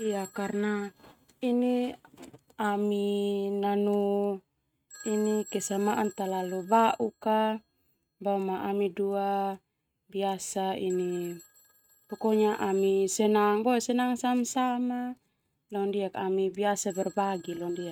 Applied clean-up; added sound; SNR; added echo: neural mask model RNNoise.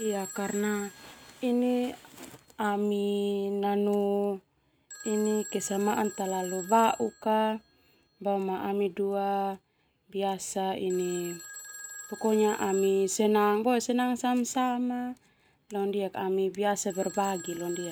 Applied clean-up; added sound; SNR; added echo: none; Telephone; 19 dB; none.